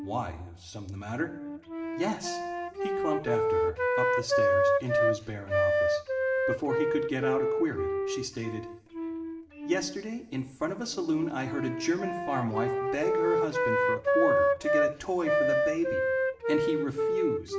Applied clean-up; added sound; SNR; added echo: none; Wind instrument, woodwind instrument; -5 dB; reverberation time 0.9 s.